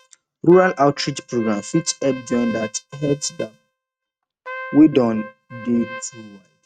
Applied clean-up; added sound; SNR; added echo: neural mask model RNNoise.